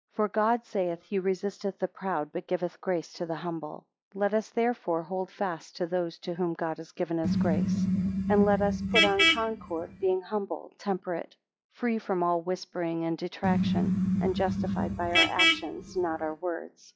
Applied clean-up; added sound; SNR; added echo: classical method log-MMSE.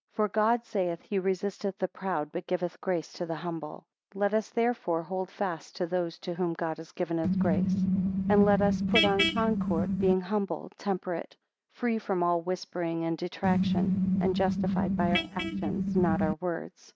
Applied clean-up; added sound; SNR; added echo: neural mask model RNNoise.